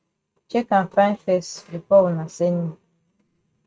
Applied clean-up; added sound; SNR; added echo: neural mask model RNNoise.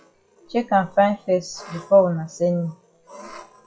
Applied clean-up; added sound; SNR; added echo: classical method log-MMSE.